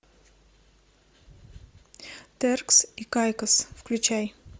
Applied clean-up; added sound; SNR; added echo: none; none; none; none.